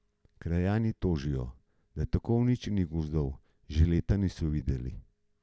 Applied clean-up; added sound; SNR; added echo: none; none; none; none.